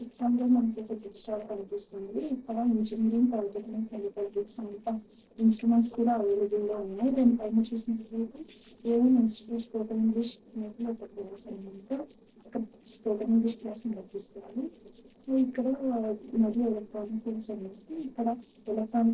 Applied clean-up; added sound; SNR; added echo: neural separator model SepFormer DNS4.